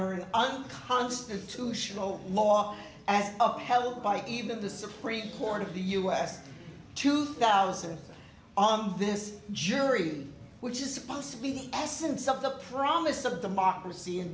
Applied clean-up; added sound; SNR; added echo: none; none; none; none.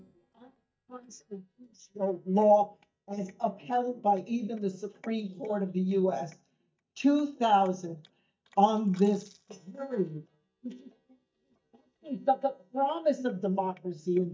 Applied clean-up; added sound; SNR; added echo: neural mask model DeepFilterNet 3.